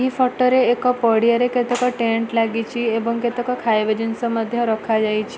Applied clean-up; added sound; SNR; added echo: none; none; none; none.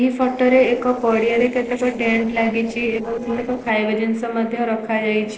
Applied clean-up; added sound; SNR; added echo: neural separator model SepFormer DNS4.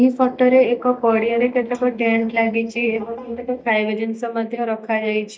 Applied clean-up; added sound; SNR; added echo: neural mask model DeepFilterNet 3.